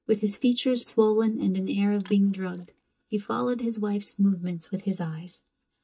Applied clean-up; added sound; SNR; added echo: neural mask model DeepFilterNet 3.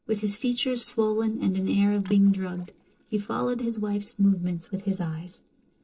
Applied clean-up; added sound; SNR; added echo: neural separator model SepFormer DNS4.